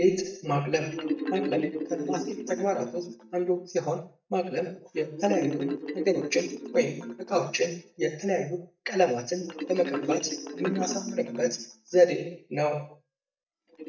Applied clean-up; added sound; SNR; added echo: neural mask model DeepFilterNet 3.